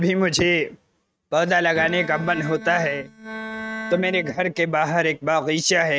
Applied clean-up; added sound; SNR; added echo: neural mask model RNNoise.